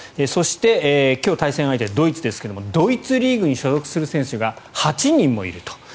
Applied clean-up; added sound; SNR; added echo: none; none; none; none.